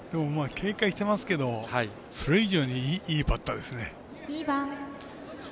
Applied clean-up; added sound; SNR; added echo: none; none; none; none.